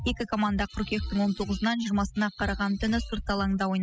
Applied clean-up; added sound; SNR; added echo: classical method spectral subtraction.